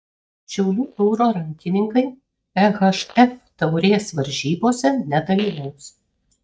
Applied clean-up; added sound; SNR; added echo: neural mask model DeepFilterNet 3.